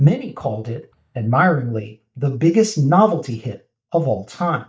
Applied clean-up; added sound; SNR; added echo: neural mask model DeepFilterNet 3.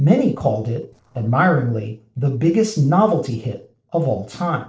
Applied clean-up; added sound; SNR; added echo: neural separator model SepFormer DNS4.